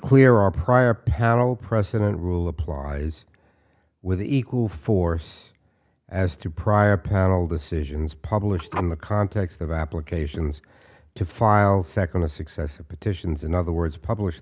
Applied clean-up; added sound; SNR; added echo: none; Telephone; 17 dB; none.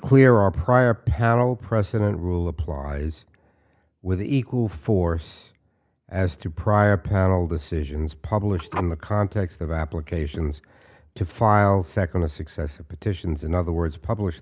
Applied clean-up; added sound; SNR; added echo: neural mask model Resemble Enhance denoiser.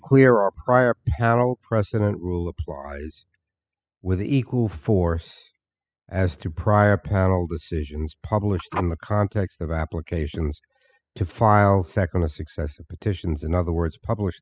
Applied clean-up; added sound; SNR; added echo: classical method spectral subtraction.